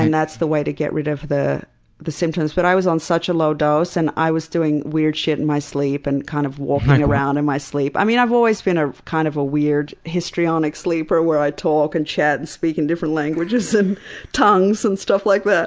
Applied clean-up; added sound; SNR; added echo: none; none; none; none.